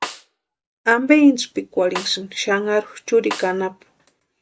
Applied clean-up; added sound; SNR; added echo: none; Snare drum; 12 dB; none.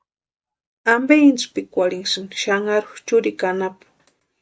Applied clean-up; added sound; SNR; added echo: none; none; none; none.